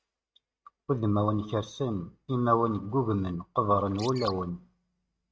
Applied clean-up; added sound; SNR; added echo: neural mask model RNNoise.